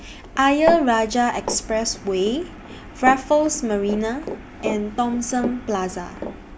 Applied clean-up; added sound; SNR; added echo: none; Run; 11 dB; none.